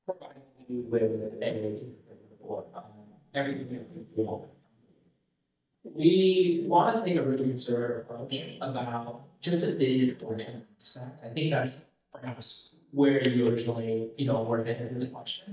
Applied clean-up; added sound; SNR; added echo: neural mask model DeepFilterNet 3.